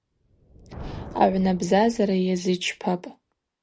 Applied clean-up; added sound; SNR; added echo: none; Thunder; 18 dB; none.